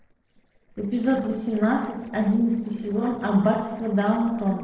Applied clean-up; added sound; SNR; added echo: neural separator model SepFormer DNS4.